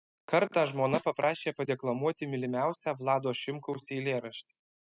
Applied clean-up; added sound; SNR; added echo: classical method spectral subtraction.